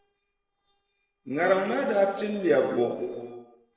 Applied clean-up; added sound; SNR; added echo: neural separator model SepFormer DNS4.